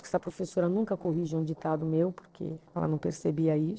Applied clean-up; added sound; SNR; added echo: neural separator model SepFormer DNS4.